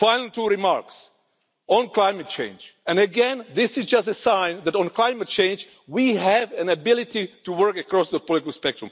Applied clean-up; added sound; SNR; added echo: none; none; none; none.